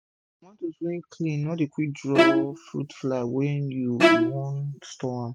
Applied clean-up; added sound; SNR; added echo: neural mask model RNNoise.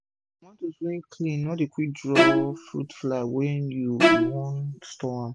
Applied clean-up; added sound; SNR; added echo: none; Bowed string instrument; -4 dB; none.